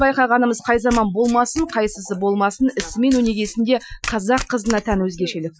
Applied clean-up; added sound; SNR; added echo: classical method Wiener filter.